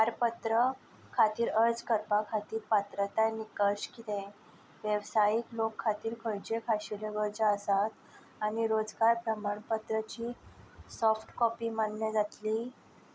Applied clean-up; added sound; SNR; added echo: none; none; none; none.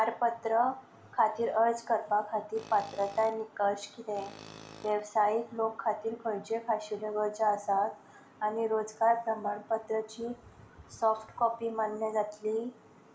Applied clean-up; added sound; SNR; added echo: none; Tools; 20 dB; reverberation time 1.8 s.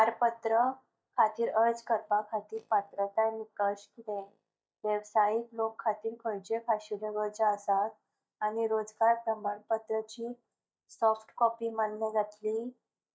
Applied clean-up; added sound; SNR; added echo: neural mask model DeepFilterNet 3.